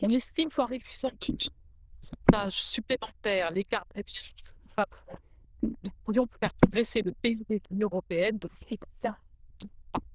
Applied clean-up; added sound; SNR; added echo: neural diffusion model UNIVERSE++.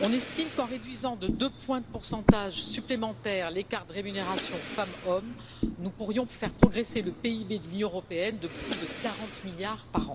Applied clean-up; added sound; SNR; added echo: none; Breathing; 1 dB; none.